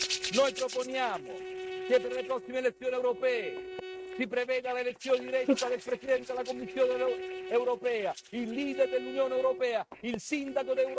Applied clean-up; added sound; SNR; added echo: neural mask model RNNoise.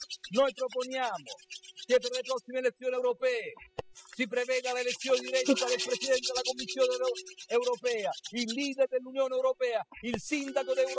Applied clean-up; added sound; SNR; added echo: classical method spectral subtraction.